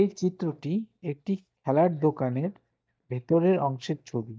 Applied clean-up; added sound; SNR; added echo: neural mask model DeepFilterNet 3.